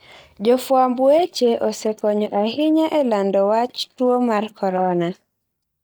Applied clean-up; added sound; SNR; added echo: neural mask model DeepFilterNet 3.